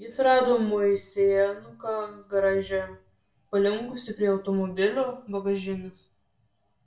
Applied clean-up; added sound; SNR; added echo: none; none; none; reverberation time 0.3 s.